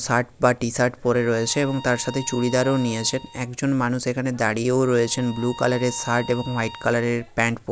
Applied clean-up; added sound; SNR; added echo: none; Bowed string instrument; 17 dB; none.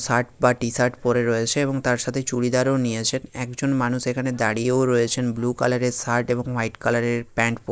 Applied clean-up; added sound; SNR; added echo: neural mask model Resemble Enhance denoiser.